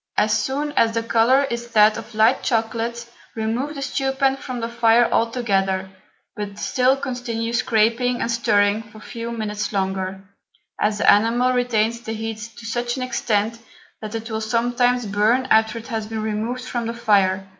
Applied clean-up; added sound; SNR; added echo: none; none; none; none.